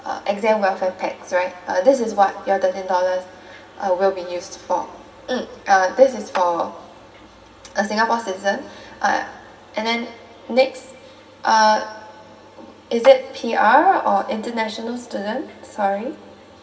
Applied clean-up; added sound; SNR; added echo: none; Clapping; 16 dB; reverberation time 1.7 s.